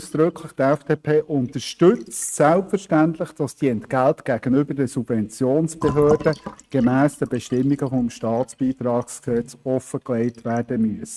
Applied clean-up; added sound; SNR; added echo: neural mask model RNNoise.